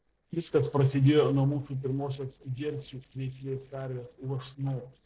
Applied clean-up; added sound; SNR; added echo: neural separator model SepFormer DNS4.